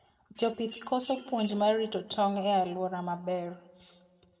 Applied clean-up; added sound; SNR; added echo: none; Mechanisms; 15 dB; reverberation time 0.9 s.